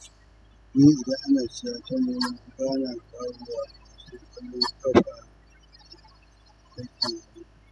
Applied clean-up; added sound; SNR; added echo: classical method spectral subtraction.